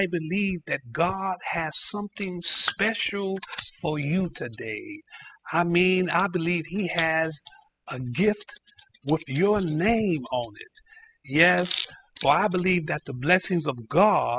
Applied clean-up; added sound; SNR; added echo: classical method spectral subtraction.